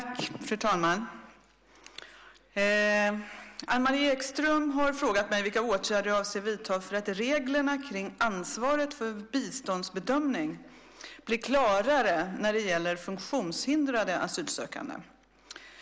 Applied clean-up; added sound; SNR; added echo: none; none; none; none.